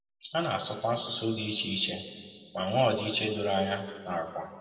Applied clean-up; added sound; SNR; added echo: none; none; none; reverberation time 1.7 s.